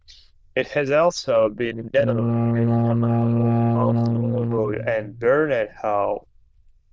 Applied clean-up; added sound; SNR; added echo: neural diffusion model UNIVERSE++.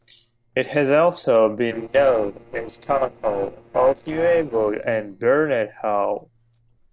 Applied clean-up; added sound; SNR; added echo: neural separator model SepFormer DNS4.